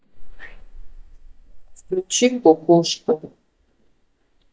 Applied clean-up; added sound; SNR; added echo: neural mask model DeepFilterNet 3.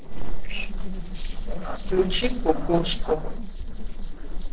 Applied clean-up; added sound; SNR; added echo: neural separator model SepFormer DNS4.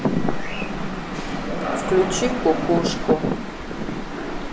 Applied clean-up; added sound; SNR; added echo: none; Rain; 1 dB; reverberation time 0.6 s.